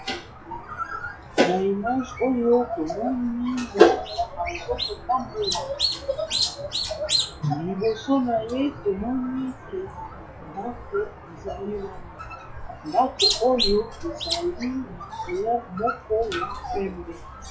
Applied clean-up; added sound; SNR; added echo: classical method WPE with log-MMSE.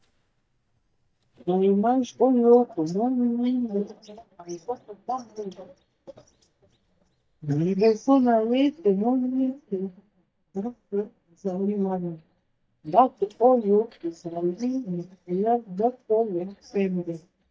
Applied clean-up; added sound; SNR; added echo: neural mask model DeepFilterNet 3.